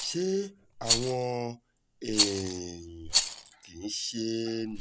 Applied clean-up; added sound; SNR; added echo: none; Rattle; 0 dB; none.